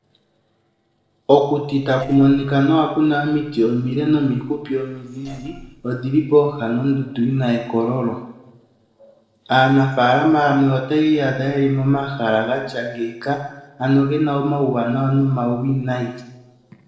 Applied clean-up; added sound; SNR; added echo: neural separator model SepFormer DNS4.